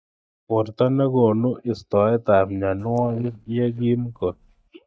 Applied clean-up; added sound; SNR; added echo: neural mask model DeepFilterNet 3.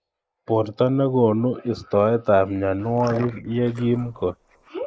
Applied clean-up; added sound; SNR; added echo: neural mask model Resemble Enhance denoiser.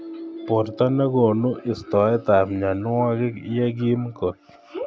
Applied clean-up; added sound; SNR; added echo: none; none; none; none.